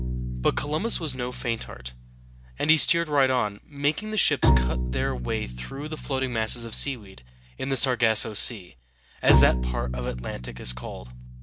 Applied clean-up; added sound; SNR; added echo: none; Bowed string instrument; 3 dB; none.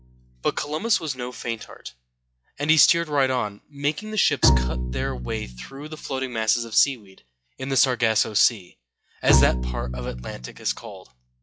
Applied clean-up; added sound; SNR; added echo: classical method log-MMSE.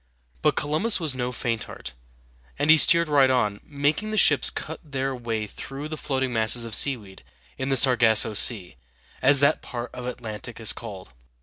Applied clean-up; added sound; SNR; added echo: none; none; none; none.